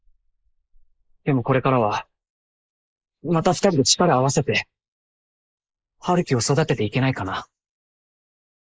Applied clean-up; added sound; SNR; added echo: neural mask model Resemble Enhance denoiser.